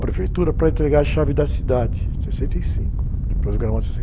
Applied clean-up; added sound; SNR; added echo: none; Wind; -2 dB; none.